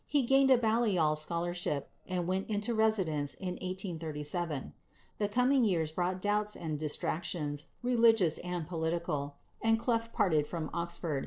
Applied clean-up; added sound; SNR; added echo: neural separator model SepFormer DNS4.